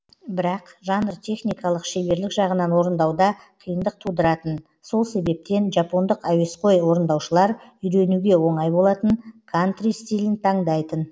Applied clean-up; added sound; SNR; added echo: none; none; none; none.